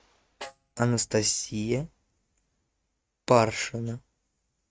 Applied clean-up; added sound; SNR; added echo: neural mask model RNNoise.